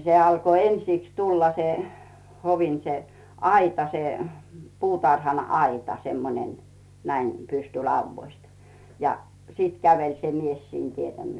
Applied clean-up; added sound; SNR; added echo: none; none; none; none.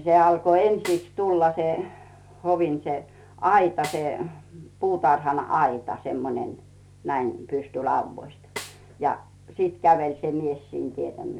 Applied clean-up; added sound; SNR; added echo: none; Snare drum; 18 dB; none.